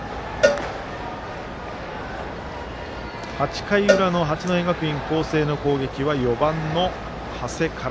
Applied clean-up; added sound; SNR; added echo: none; Cowbell; 4 dB; none.